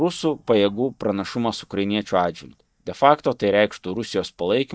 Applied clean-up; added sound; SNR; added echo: neural mask model DeepFilterNet 3.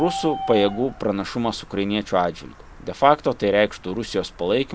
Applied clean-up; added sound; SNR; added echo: none; Bird; 13 dB; none.